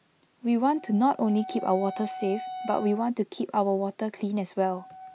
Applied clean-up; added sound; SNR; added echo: none; Wind instrument, woodwind instrument; 14 dB; none.